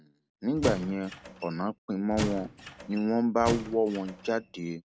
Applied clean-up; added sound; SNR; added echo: none; Squeak / Wood; 9 dB; none.